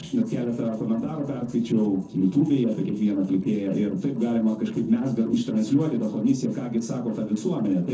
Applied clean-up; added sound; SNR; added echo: neural separator model SepFormer DNS4.